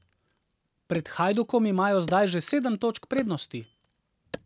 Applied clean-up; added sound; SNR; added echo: none; Wood; 18 dB; none.